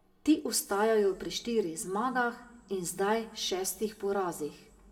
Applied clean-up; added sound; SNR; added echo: none; none; none; reverberation time 1.4 s.